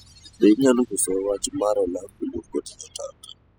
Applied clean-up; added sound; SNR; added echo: classical method spectral subtraction.